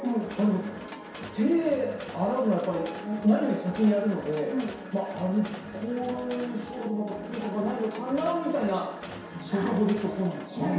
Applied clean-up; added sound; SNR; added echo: none; Mechanisms; 15 dB; reverberation time 0.7 s.